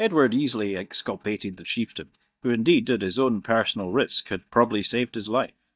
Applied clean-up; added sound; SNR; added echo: neural mask model DeepFilterNet 3.